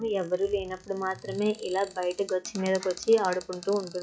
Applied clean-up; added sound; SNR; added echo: classical method log-MMSE.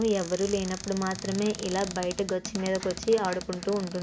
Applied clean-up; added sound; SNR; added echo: none; Cupboard open or close; 11 dB; none.